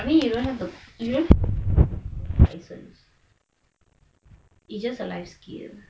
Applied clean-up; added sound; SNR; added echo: none; none; none; none.